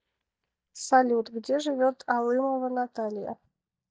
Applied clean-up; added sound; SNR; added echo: neural mask model DeepFilterNet 3.